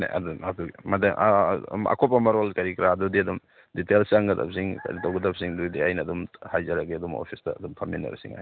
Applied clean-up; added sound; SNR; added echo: none; none; none; none.